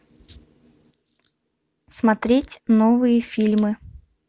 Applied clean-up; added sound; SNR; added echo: none; none; none; none.